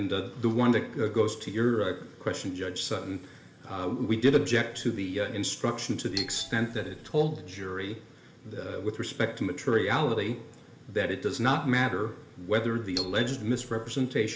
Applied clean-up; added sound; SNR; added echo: none; Doorbell; 10 dB; reverberation time 1.7 s.